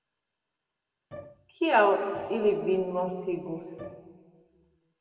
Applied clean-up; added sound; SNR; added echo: none; Bowed string instrument; 19 dB; reverberation time 2.0 s.